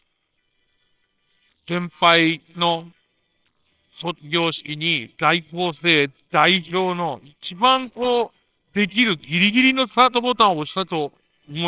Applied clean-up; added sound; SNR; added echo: neural separator model SepFormer WHAMR!.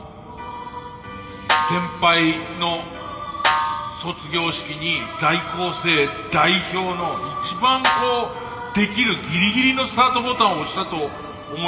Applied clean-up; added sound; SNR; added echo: none; Snare drum; 4 dB; reverberation time 1.3 s.